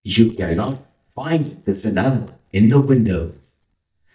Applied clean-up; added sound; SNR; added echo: neural mask model DeepFilterNet 3.